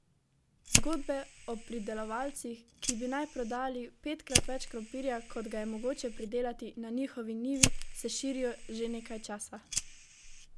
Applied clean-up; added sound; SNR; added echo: none; Fire; -1 dB; none.